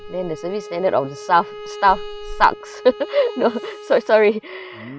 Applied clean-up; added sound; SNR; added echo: none; Respiratory sounds + Bowed string instrument; 14 dB; none.